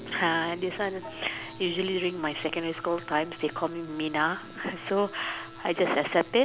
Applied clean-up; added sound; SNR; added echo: none; Wind instrument, woodwind instrument + Piano; 17 dB; none.